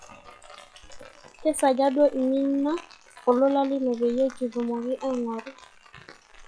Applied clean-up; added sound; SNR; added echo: classical method log-MMSE.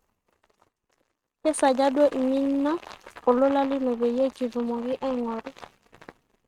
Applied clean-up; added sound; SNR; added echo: neural mask model RNNoise.